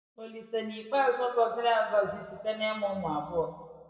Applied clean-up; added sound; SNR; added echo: none; none; none; reverberation time 1.4 s.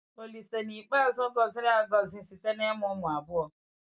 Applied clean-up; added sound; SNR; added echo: none; none; none; none.